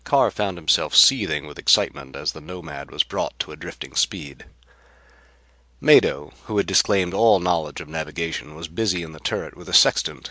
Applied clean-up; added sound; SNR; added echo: none; none; none; none.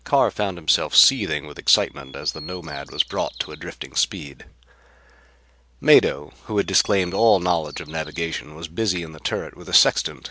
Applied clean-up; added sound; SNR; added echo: none; Bird vocalization, bird call, bird song; 18 dB; none.